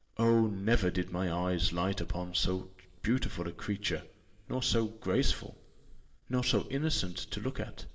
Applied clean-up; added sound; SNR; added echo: none; none; none; reverberation time 1.0 s.